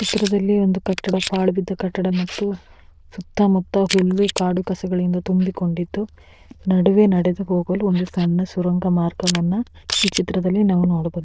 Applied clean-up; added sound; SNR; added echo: neural diffusion model UNIVERSE++.